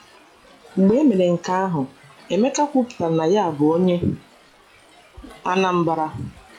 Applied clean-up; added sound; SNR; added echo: classical method log-MMSE.